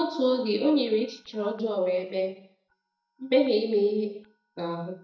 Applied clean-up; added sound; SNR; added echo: neural mask model DeepFilterNet 3.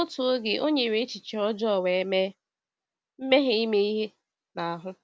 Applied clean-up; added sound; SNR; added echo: none; none; none; none.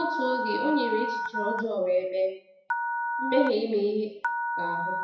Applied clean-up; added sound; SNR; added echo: classical method WPE with log-MMSE.